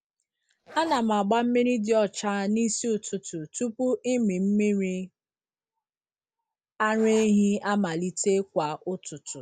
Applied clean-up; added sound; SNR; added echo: none; Zipper (clothing); 18 dB; none.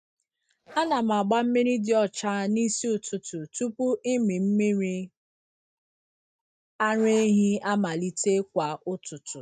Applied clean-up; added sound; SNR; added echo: neural mask model RNNoise.